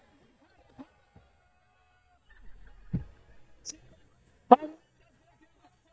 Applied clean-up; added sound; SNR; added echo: neural mask model DeepFilterNet 3.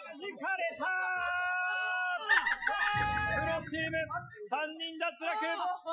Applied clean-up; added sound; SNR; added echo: classical method Wiener filter.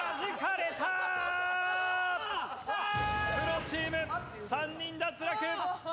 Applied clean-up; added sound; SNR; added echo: none; none; none; none.